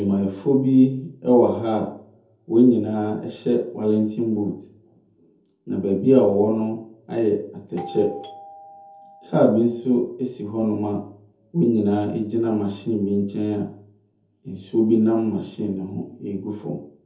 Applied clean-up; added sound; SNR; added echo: none; Doorbell; 19 dB; reverberation time 0.5 s.